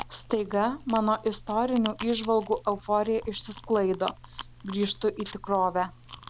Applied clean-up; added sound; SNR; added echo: none; Chewing, mastication; 10 dB; none.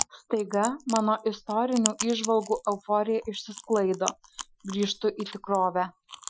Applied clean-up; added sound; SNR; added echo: classical method Wiener filter.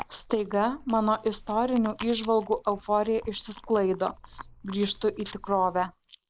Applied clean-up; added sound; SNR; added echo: neural mask model Resemble Enhance denoiser.